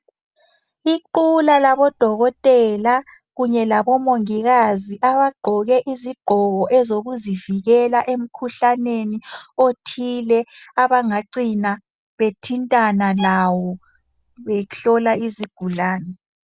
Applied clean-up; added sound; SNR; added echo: none; Bowed string instrument; 18 dB; none.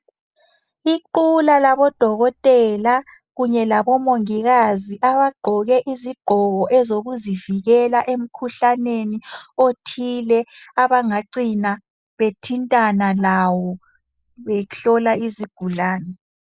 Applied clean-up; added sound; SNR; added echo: neural mask model Resemble Enhance denoiser.